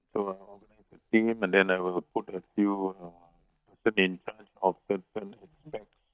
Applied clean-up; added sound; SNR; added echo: neural mask model DeepFilterNet 3.